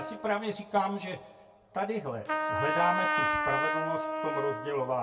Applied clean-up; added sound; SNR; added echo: none; Trumpet; 0 dB; reverberation time 0.2 s.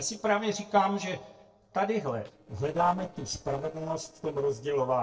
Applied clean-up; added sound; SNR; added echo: neural separator model SepFormer DNS4.